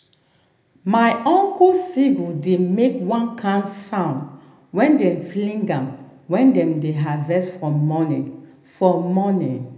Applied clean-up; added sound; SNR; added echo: none; none; none; reverberation time 0.7 s.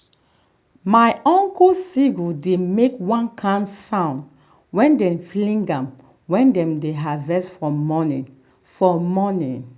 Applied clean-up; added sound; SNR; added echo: none; none; none; none.